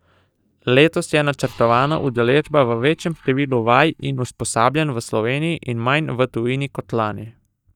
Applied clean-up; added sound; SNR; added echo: neural mask model DeepFilterNet 3.